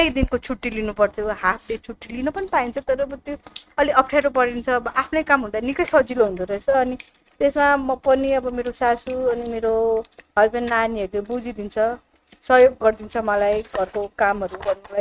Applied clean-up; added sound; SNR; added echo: neural mask model RNNoise.